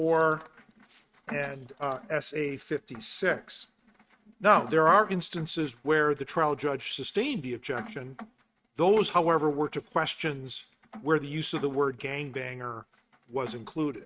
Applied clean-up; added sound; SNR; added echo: neural mask model RNNoise.